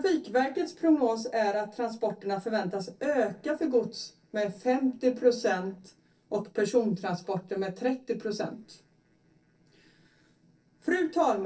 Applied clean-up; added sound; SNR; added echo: neural separator model SepFormer DNS4.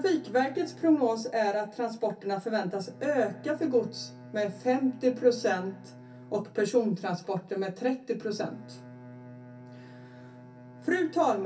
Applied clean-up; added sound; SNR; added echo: none; Bowed string instrument; 20 dB; reverberation time 0.3 s.